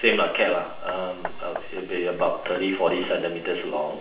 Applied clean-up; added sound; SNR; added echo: none; Hammer; 16 dB; reverberation time 0.5 s.